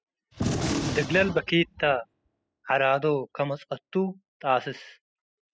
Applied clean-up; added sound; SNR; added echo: classical method spectral subtraction.